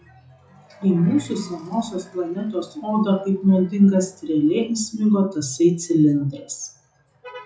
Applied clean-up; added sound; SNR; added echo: classical method WPE with log-MMSE.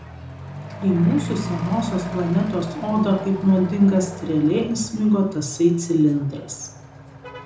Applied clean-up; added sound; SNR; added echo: none; Accelerating, revving, vroom / Truck; 12 dB; reverberation time 0.5 s.